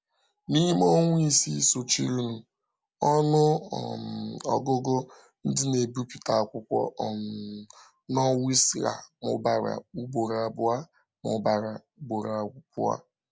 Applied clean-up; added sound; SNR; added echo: none; none; none; none.